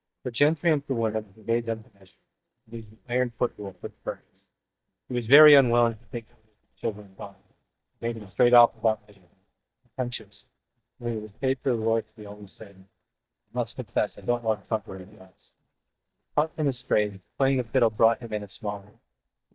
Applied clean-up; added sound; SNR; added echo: neural mask model DeepFilterNet 3.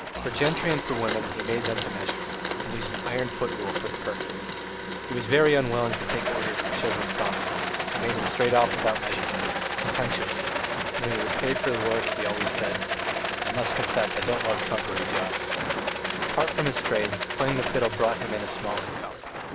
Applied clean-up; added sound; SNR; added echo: none; Rattle + Domestic sounds, home sounds; 0 dB; none.